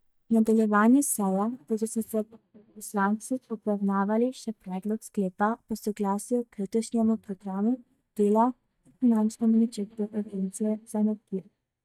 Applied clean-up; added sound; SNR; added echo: neural mask model DeepFilterNet 3.